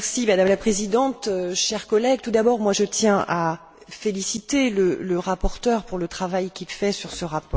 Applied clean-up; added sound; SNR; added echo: none; none; none; none.